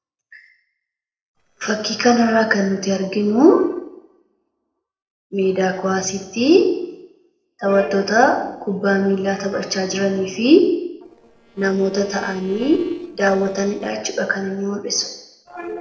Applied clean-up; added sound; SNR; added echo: neural separator model SepFormer DNS4.